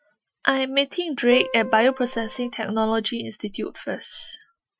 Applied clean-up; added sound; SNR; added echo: classical method Wiener filter.